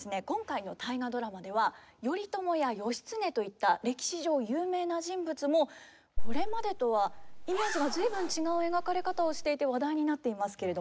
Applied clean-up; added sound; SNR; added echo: none; Zipper (clothing); -1 dB; none.